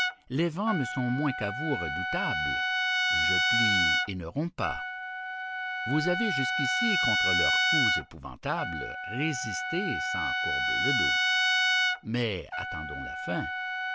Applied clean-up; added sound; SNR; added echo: none; Trumpet; -5 dB; none.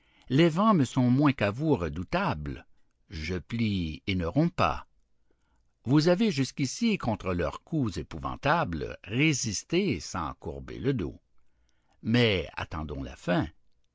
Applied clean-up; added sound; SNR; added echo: none; none; none; none.